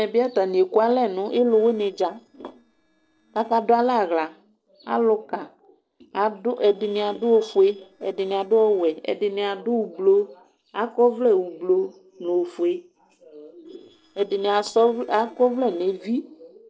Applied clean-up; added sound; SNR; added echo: neural separator model SepFormer DNS4.